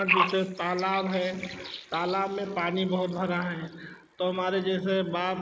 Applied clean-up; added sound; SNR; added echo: neural mask model Resemble Enhance denoiser.